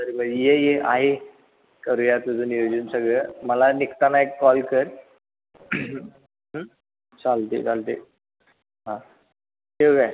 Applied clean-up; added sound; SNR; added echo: none; none; none; none.